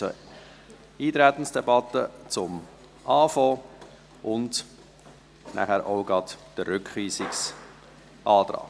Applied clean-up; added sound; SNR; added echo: none; none; none; none.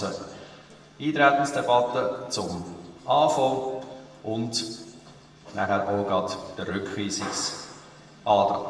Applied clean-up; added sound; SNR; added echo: none; none; none; reverberation time 1.2 s.